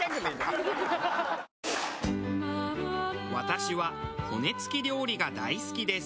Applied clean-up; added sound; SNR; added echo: none; none; none; none.